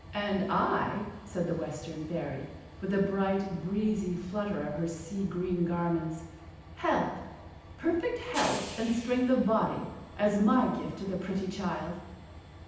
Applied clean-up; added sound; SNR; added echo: none; Train; 16 dB; reverberation time 0.9 s.